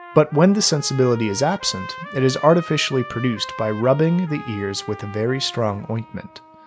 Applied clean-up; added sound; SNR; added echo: none; Trumpet; 16 dB; none.